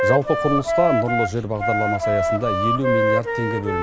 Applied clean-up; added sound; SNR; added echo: none; Wind instrument, woodwind instrument; -1 dB; none.